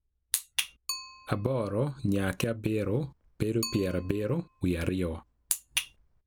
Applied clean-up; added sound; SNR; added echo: none; Bicycle; 15 dB; none.